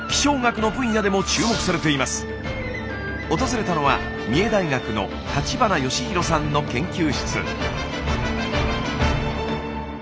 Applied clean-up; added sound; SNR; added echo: none; Bowed string instrument + Electric guitar; 18 dB; none.